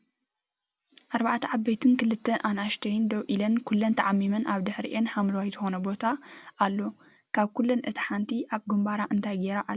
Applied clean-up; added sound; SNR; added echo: none; none; none; none.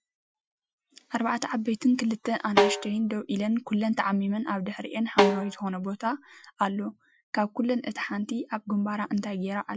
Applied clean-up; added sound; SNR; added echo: classical method Wiener filter.